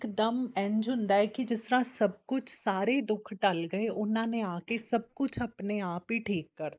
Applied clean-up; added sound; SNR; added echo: neural mask model Resemble Enhance denoiser.